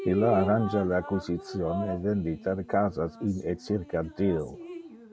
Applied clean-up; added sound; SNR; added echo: none; Drip; 11 dB; none.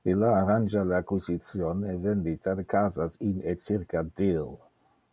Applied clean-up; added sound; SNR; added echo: none; none; none; none.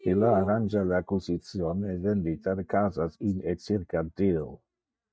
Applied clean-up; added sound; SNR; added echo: neural mask model DeepFilterNet 3.